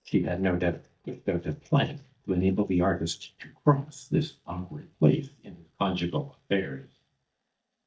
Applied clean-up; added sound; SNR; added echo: neural mask model DeepFilterNet 3.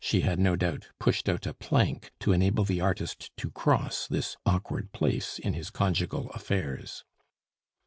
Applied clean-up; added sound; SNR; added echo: none; none; none; none.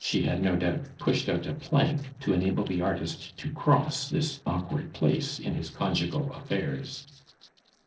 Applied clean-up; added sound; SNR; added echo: neural separator model SepFormer DNS4.